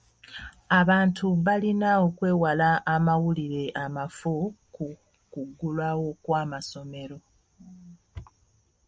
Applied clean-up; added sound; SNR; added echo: none; none; none; none.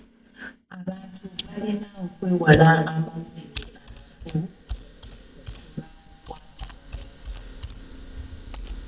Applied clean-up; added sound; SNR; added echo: neural mask model DeepFilterNet 3.